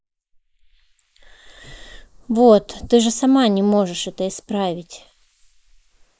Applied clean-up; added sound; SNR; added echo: neural mask model Resemble Enhance denoiser.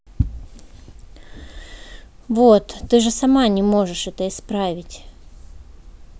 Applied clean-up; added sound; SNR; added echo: none; none; none; none.